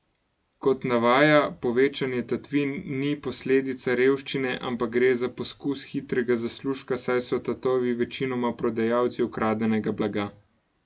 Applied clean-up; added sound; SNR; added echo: none; none; none; none.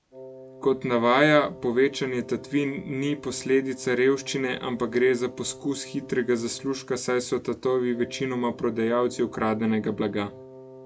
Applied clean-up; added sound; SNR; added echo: none; Wind instrument, woodwind instrument; 19 dB; none.